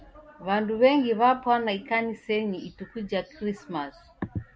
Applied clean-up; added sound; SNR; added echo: none; none; none; none.